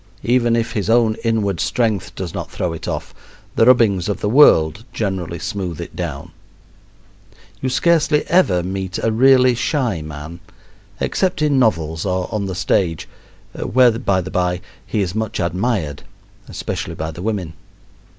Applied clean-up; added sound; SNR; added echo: none; none; none; none.